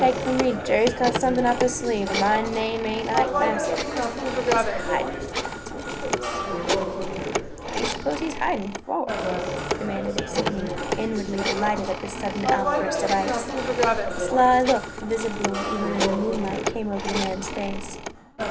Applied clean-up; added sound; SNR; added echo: none; Telephone; 0 dB; none.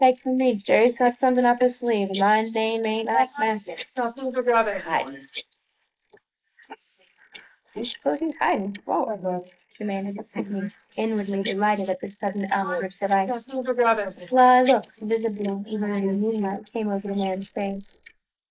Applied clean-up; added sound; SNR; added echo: neural mask model Resemble Enhance denoiser.